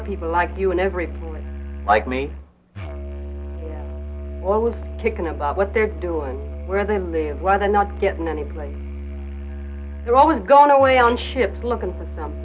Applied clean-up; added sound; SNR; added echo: none; Musical instrument; 9 dB; none.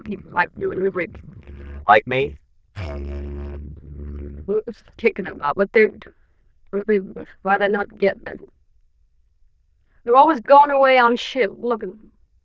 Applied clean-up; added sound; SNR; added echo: neural diffusion model UNIVERSE++.